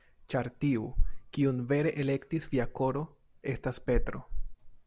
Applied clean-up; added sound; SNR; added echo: none; none; none; none.